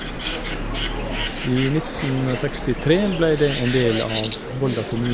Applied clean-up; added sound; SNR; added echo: none; Bird; 4 dB; none.